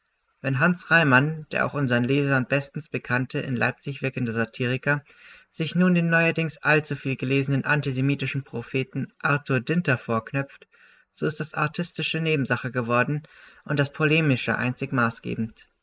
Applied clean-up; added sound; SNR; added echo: neural mask model Resemble Enhance denoiser.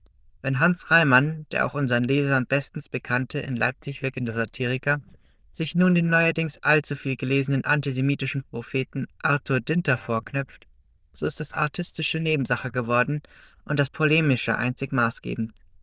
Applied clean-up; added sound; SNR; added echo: neural diffusion model UNIVERSE++.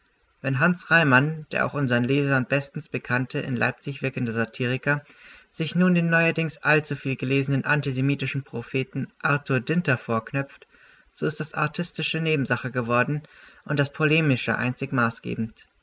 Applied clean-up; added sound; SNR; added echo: none; none; none; none.